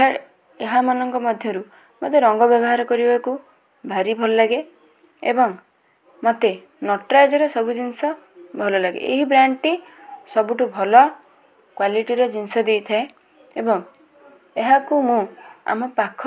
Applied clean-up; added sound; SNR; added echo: none; none; none; none.